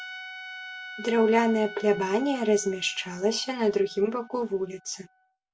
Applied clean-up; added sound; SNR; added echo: none; Trumpet; 16 dB; none.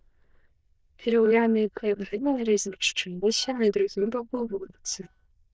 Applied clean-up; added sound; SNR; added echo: neural diffusion model UNIVERSE++.